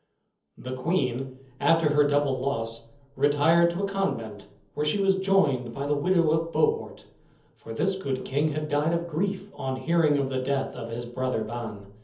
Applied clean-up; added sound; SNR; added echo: none; none; none; reverberation time 0.7 s.